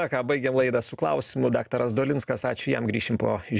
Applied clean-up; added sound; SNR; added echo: none; none; none; none.